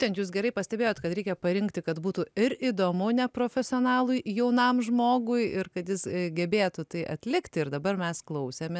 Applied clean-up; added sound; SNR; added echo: none; none; none; none.